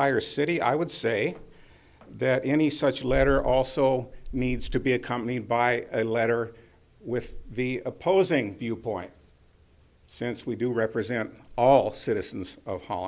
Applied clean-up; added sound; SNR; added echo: none; none; none; none.